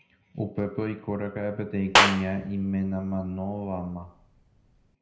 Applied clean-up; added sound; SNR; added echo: none; Clapping; -2 dB; reverberation time 0.5 s.